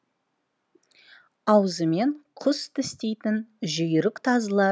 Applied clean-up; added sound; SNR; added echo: none; none; none; none.